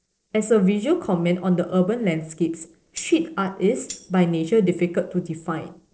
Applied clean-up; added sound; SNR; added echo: neural separator model SepFormer DNS4.